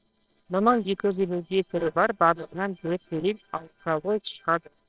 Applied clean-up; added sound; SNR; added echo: neural separator model SepFormer WHAMR!.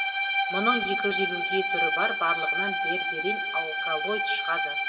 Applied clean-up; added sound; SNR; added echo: none; Bowed string instrument; -4 dB; reverberation time 1.6 s.